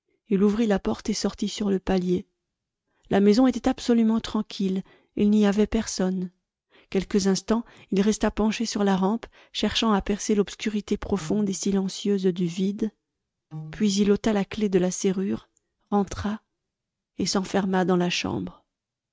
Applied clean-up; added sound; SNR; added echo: neural mask model RNNoise.